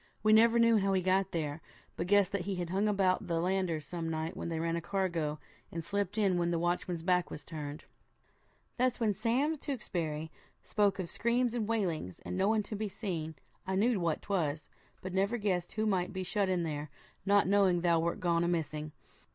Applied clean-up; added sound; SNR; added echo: none; none; none; none.